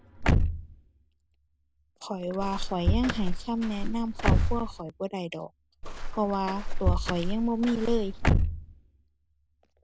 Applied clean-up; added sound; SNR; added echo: none; Walk, footsteps + Slam / Car; -3 dB; none.